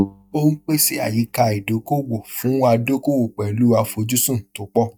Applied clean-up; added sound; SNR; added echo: neural mask model DeepFilterNet 3.